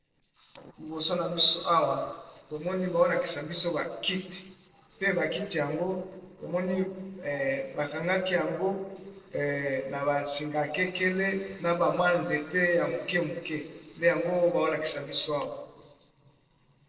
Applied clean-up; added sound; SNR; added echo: neural separator model SepFormer DNS4.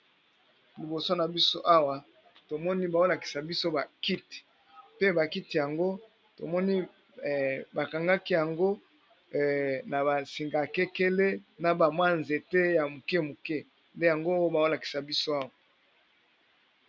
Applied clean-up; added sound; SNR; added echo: none; none; none; none.